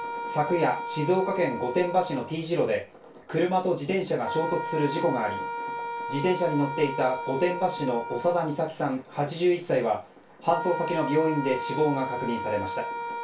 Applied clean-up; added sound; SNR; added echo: none; Wind instrument, woodwind instrument; 8 dB; reverberation time 0.2 s.